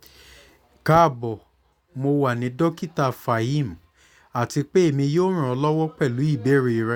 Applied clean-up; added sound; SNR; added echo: none; none; none; none.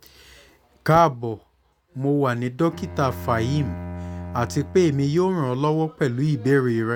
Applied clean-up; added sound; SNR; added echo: none; Bowed string instrument; 13 dB; none.